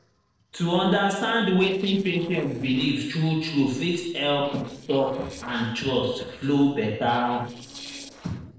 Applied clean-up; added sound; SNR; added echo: neural separator model SepFormer DNS4.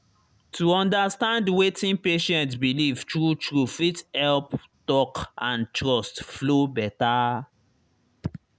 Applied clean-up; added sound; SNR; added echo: none; none; none; none.